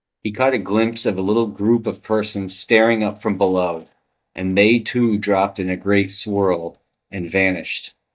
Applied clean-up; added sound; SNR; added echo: neural mask model DeepFilterNet 3.